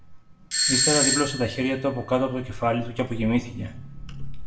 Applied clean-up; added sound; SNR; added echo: none; Doorbell; 0 dB; reverberation time 0.6 s.